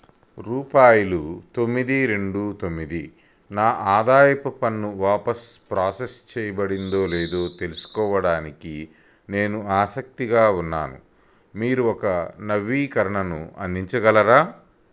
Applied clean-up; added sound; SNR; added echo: none; Bird vocalization, bird call, bird song; 15 dB; none.